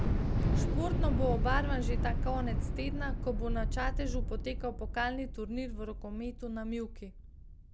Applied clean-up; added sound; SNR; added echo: none; Thunder / Explosion; -5 dB; none.